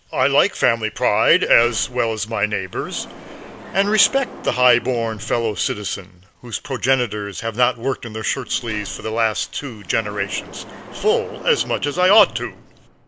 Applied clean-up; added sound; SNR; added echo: none; Sliding door; 18 dB; none.